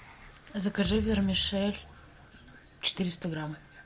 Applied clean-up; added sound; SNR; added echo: none; Thump, thud; 12 dB; none.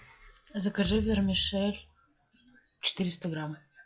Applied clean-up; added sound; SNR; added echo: classical method log-MMSE.